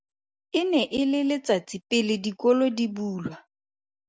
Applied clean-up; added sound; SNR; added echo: none; none; none; none.